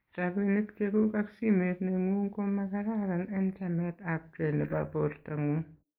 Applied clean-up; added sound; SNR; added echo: neural mask model Resemble Enhance denoiser.